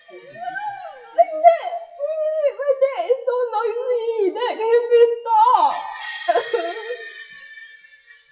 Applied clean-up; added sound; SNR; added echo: classical method WPE with log-MMSE.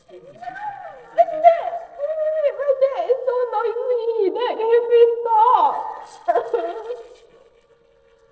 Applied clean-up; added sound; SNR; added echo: neural separator model SepFormer DNS4.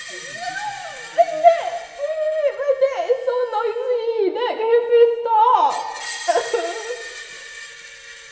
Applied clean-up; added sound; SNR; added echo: none; Screech; 17 dB; reverberation time 1.7 s.